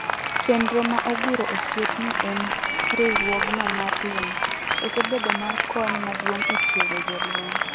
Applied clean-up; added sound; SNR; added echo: none; Applause; -3 dB; none.